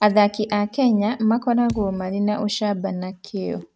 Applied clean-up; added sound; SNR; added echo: neural mask model RNNoise.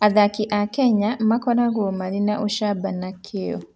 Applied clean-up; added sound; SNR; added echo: none; none; none; none.